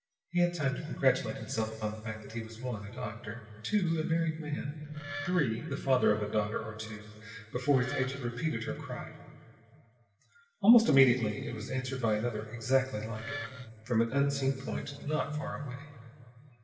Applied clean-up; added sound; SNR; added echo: none; Wood; 11 dB; reverberation time 2.7 s.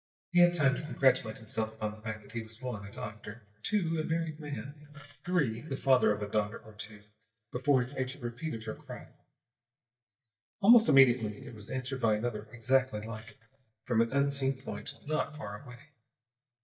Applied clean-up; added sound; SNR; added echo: neural mask model DeepFilterNet 3.